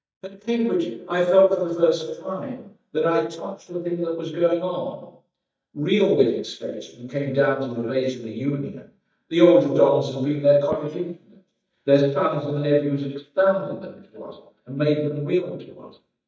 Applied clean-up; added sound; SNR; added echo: neural mask model DeepFilterNet 3.